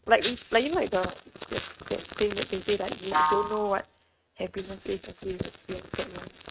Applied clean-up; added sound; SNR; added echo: neural mask model RNNoise.